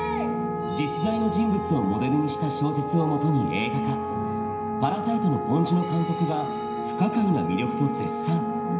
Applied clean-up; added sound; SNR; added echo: none; Wind instrument, woodwind instrument; 5 dB; reverberation time 0.9 s.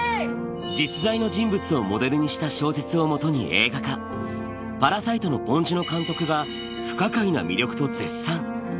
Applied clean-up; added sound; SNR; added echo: none; none; none; none.